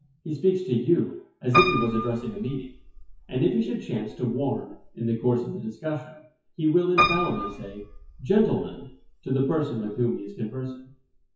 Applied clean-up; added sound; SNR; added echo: classical method WPE with log-MMSE.